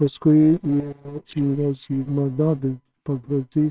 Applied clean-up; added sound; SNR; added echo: neural separator model SepFormer WHAMR!.